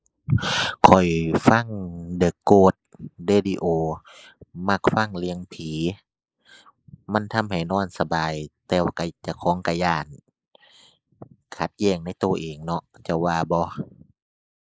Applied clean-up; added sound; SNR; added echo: neural mask model Resemble Enhance denoiser.